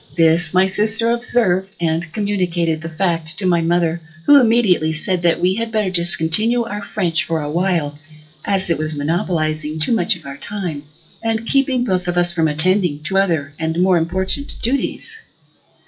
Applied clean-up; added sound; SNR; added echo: classical method WPE with log-MMSE.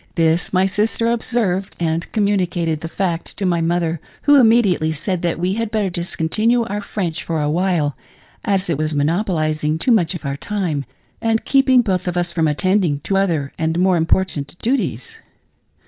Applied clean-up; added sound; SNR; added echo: none; none; none; none.